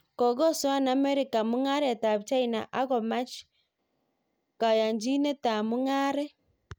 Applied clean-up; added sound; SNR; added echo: none; none; none; none.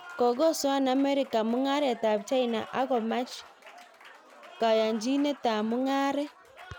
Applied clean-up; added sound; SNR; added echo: none; Applause; 19 dB; none.